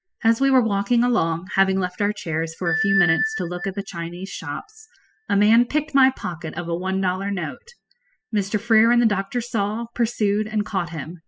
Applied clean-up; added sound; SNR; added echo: classical method spectral subtraction.